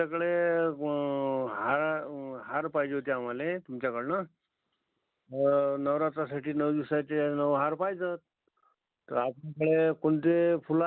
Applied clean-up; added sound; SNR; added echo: none; none; none; none.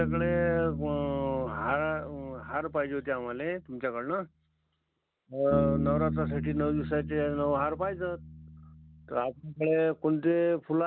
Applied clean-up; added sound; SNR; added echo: none; Bass guitar; 6 dB; none.